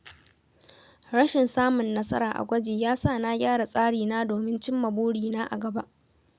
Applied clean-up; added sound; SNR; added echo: none; none; none; none.